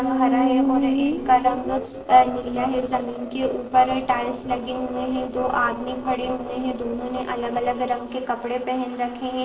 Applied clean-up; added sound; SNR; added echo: neural separator model SepFormer DNS4.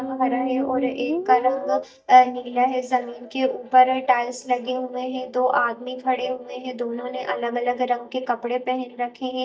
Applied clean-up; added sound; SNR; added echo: neural mask model DeepFilterNet 3.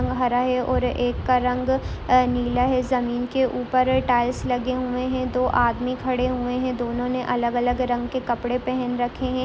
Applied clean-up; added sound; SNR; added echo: none; none; none; none.